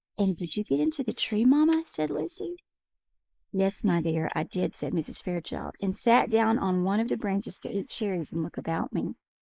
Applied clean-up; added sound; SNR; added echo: neural mask model Resemble Enhance denoiser.